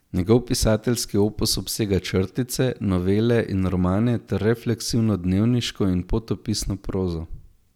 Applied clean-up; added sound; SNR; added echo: none; none; none; none.